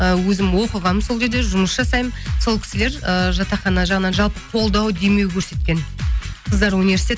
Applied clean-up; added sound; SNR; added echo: none; none; none; none.